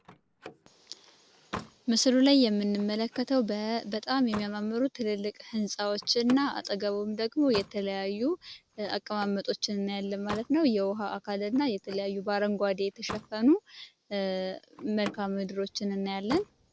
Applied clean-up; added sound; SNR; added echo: none; Slam; 18 dB; none.